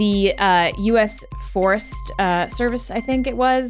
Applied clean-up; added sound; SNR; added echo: none; none; none; none.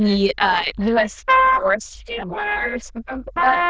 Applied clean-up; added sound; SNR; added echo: neural diffusion model UNIVERSE++.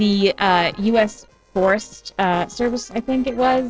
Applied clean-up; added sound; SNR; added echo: neural separator model SepFormer DNS4.